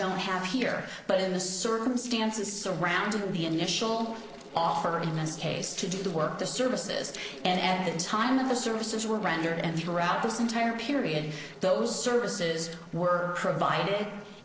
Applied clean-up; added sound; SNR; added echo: neural separator model SepFormer DNS4.